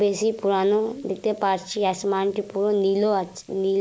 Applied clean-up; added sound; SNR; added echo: neural mask model Resemble Enhance denoiser.